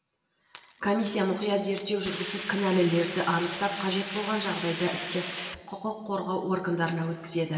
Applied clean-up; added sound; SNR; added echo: none; Hiss; 8 dB; reverberation time 2.3 s.